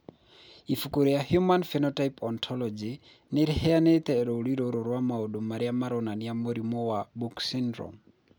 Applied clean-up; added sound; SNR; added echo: none; none; none; none.